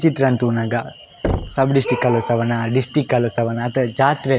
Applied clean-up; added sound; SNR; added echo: none; Knock; 11 dB; none.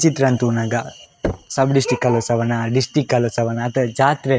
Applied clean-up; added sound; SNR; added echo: neural mask model RNNoise.